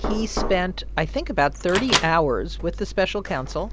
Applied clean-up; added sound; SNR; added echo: none; Knock + Microwave oven; 4 dB; none.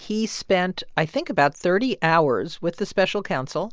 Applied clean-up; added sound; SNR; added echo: none; none; none; none.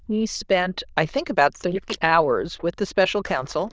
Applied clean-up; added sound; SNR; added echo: neural diffusion model UNIVERSE++.